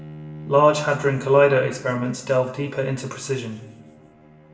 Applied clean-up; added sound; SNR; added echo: none; Bowed string instrument; 18 dB; reverberation time 0.7 s.